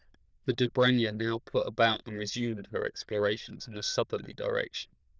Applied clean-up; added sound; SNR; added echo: neural diffusion model UNIVERSE++.